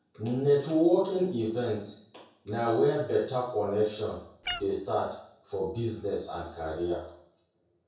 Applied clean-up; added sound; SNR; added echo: none; Meow; 10 dB; reverberation time 0.6 s.